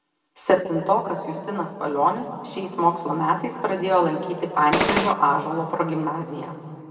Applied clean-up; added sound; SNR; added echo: none; Gunshot, gunfire; -3 dB; reverberation time 2.3 s.